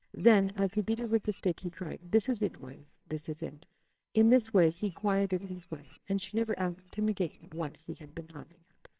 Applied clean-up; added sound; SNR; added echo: neural separator model SepFormer WHAMR!.